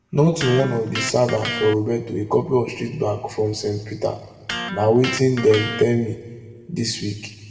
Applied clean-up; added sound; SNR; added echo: none; Electric guitar; 10 dB; reverberation time 1.5 s.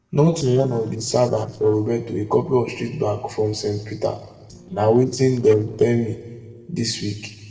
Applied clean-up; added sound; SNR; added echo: neural separator model SepFormer DNS4.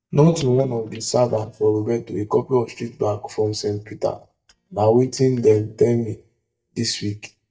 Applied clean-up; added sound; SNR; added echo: neural mask model DeepFilterNet 3.